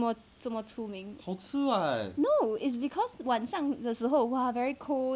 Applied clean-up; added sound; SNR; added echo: none; none; none; none.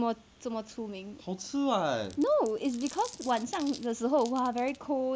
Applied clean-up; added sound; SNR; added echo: none; Glass; 19 dB; none.